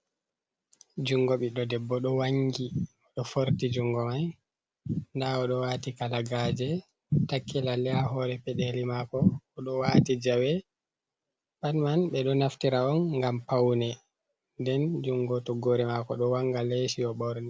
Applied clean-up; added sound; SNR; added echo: none; none; none; none.